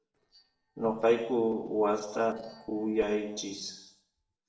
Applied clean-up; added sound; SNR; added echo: neural separator model SepFormer DNS4.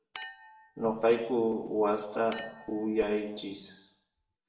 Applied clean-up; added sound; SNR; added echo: none; Chink, clink; 14 dB; reverberation time 0.8 s.